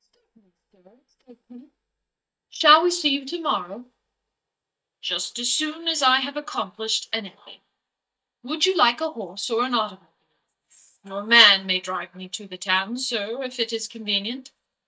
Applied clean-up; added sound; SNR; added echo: neural mask model DeepFilterNet 3.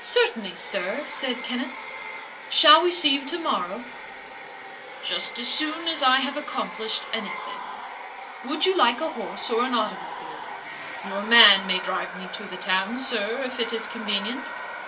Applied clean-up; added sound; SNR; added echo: none; Domestic sounds, home sounds; 10 dB; reverberation time 0.2 s.